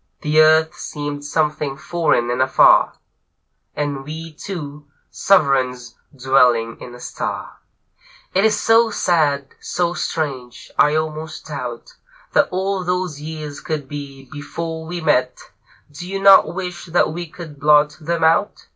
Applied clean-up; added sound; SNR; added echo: none; none; none; none.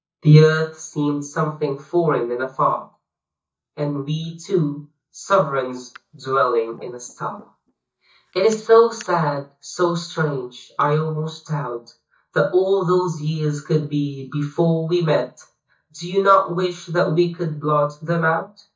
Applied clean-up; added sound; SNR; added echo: neural mask model DeepFilterNet 3.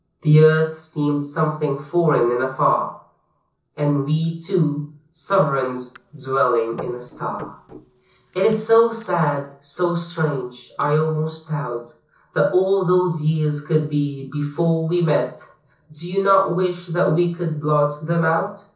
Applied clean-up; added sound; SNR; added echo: neural separator model SepFormer DNS4.